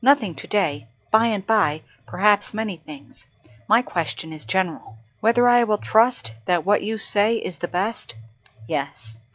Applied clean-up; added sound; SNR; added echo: classical method log-MMSE.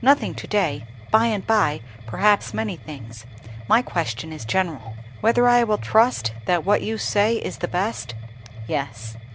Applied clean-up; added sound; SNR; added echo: none; Mechanisms; 13 dB; none.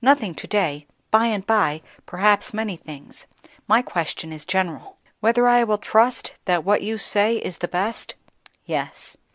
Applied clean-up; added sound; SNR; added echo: none; none; none; none.